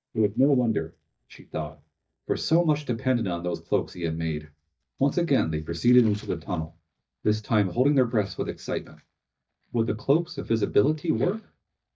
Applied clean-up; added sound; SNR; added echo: neural mask model DeepFilterNet 3.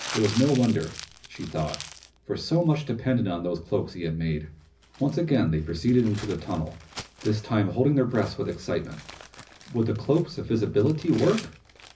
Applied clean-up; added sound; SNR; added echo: none; Crumpling, crinkling; 17 dB; reverberation time 0.4 s.